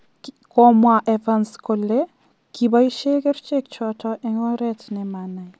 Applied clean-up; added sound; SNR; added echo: none; none; none; none.